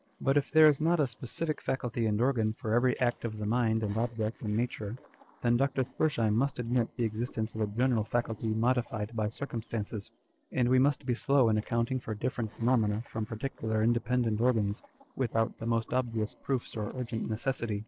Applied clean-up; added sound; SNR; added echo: neural separator model SepFormer DNS4.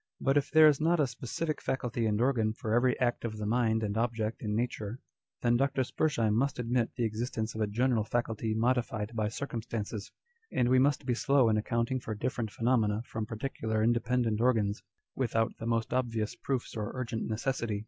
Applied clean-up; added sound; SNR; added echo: none; none; none; none.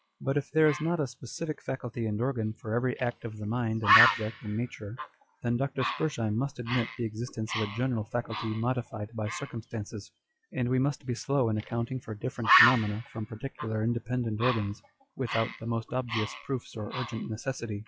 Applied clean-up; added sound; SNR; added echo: classical method log-MMSE.